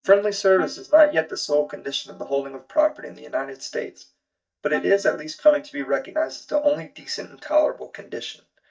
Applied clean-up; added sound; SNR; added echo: neural mask model DeepFilterNet 3.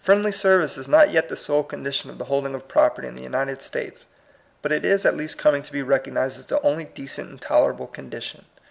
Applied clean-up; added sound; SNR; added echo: none; none; none; none.